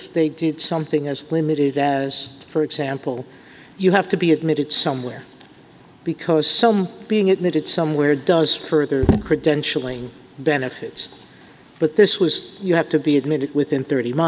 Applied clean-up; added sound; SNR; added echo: none; none; none; none.